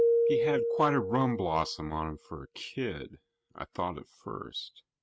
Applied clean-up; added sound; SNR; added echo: neural mask model RNNoise.